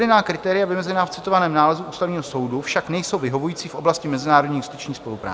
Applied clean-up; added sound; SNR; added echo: none; none; none; none.